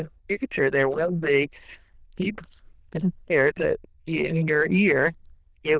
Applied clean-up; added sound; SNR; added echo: neural diffusion model UNIVERSE++.